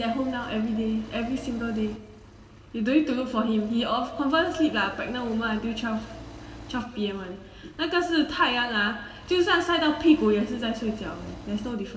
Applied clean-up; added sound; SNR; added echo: none; Accelerating, revving, vroom; 19 dB; reverberation time 1.7 s.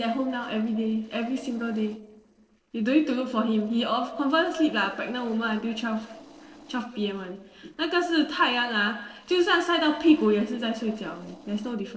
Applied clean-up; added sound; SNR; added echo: neural separator model SepFormer DNS4.